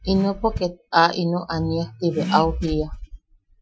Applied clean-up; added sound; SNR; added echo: classical method Wiener filter.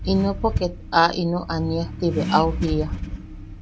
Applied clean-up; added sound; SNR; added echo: none; Accelerating, revving, vroom; 5 dB; none.